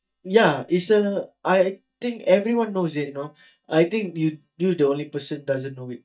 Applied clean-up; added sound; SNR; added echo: neural mask model DeepFilterNet 3.